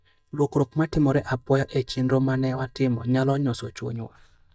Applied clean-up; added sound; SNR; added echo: neural mask model DeepFilterNet 3.